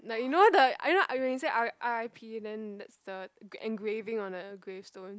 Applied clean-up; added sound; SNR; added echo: none; none; none; none.